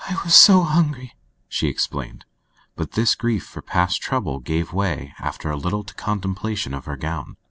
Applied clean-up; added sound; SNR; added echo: none; none; none; none.